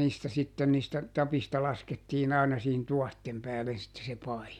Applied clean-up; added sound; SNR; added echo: none; none; none; none.